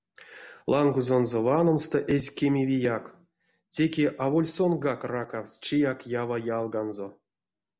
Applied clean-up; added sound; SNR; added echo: none; none; none; none.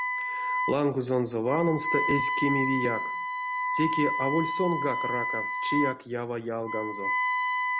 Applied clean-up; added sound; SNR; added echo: none; Wind instrument, woodwind instrument; 0 dB; none.